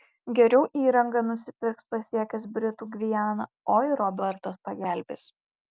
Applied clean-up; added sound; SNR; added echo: none; none; none; none.